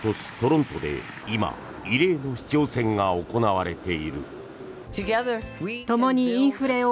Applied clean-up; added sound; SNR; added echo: none; none; none; none.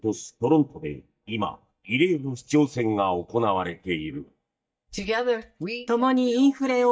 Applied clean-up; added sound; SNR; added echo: neural mask model DeepFilterNet 3.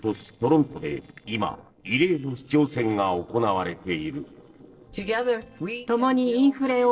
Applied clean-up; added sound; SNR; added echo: neural separator model SepFormer DNS4.